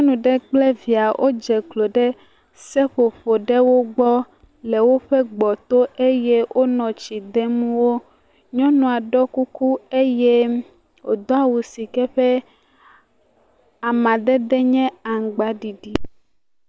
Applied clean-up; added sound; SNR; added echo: none; none; none; none.